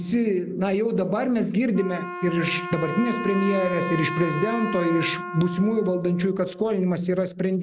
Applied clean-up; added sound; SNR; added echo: none; Wind instrument, woodwind instrument; 10 dB; none.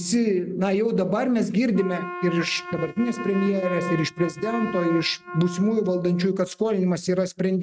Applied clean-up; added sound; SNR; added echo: neural mask model RNNoise.